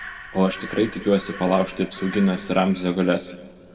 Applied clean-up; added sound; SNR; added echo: none; Crow; 17 dB; reverberation time 1.4 s.